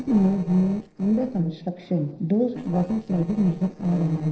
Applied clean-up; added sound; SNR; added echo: neural separator model SepFormer DNS4.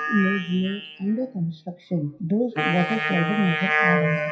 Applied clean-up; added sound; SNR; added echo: classical method WPE with log-MMSE.